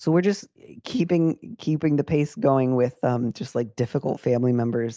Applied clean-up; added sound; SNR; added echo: none; none; none; none.